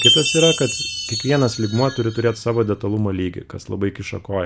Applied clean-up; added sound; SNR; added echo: none; Chime; 4 dB; none.